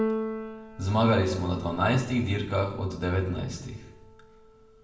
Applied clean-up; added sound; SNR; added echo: none; Keyboard (musical); 9 dB; reverberation time 0.8 s.